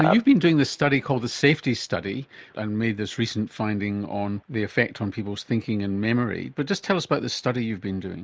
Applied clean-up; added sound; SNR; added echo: none; none; none; none.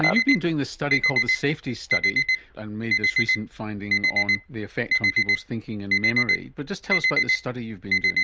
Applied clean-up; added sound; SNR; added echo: none; Alarm; -4 dB; none.